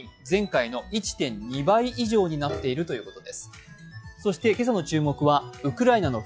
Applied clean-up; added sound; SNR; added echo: classical method log-MMSE.